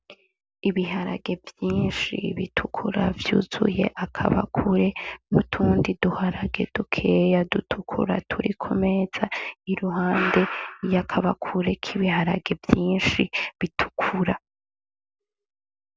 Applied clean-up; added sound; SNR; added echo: none; none; none; none.